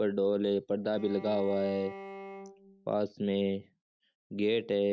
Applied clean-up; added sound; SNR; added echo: neural mask model RNNoise.